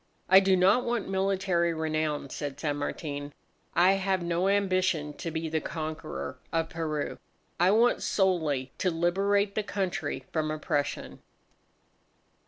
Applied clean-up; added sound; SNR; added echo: none; none; none; none.